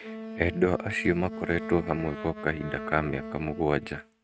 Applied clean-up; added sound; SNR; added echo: neural mask model RNNoise.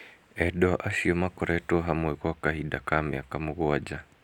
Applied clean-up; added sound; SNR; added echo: none; none; none; none.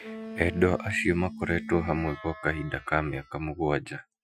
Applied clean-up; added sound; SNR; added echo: classical method Wiener filter.